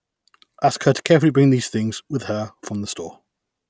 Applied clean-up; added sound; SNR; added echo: none; none; none; none.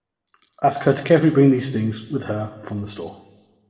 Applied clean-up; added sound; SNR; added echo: none; none; none; reverberation time 0.9 s.